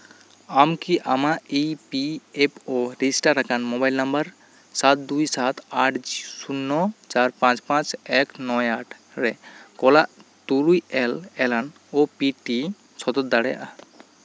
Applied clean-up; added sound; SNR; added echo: none; none; none; none.